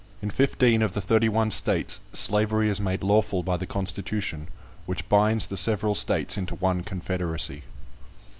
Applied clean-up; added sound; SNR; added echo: none; none; none; none.